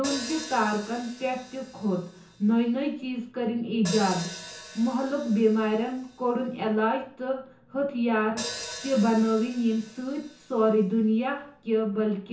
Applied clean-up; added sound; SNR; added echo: none; Hi-hat; 15 dB; reverberation time 0.6 s.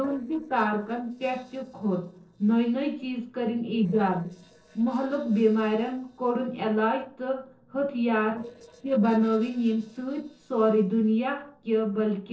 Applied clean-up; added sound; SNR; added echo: neural separator model SepFormer DNS4.